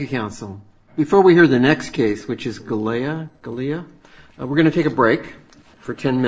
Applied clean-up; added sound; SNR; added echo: neural separator model SepFormer DNS4.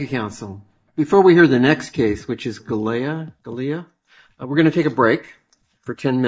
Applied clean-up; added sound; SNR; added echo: neural mask model DeepFilterNet 3.